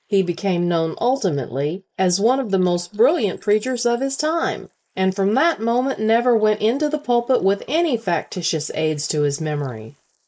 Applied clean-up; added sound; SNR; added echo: neural mask model Resemble Enhance denoiser.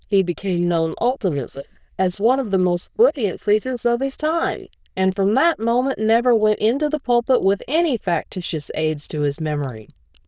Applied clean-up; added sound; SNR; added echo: neural diffusion model UNIVERSE++.